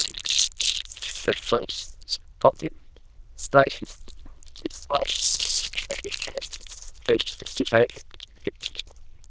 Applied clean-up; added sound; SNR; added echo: neural diffusion model UNIVERSE++.